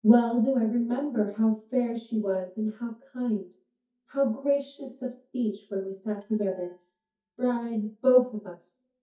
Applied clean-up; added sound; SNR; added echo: neural mask model DeepFilterNet 3.